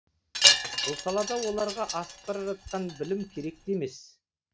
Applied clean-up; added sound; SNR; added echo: none; Wind chime; -4 dB; none.